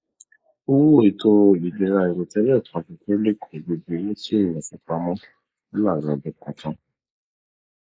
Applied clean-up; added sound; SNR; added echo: neural mask model Resemble Enhance denoiser.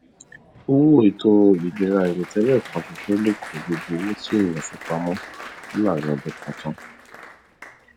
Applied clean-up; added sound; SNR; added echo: none; Applause; 17 dB; none.